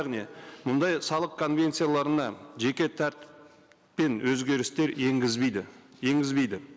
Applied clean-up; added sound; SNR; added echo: none; none; none; none.